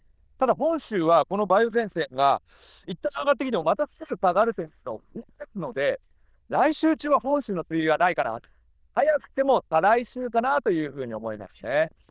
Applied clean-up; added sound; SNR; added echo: neural diffusion model UNIVERSE++.